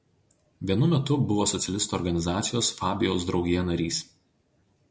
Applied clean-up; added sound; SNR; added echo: none; none; none; none.